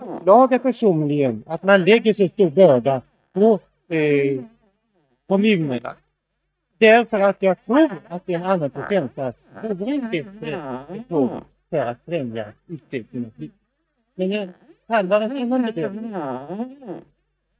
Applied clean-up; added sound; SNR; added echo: neural mask model DeepFilterNet 3.